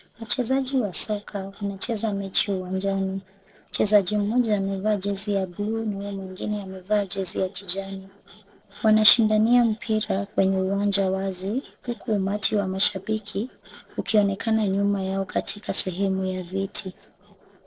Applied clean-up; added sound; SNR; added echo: neural separator model SepFormer DNS4.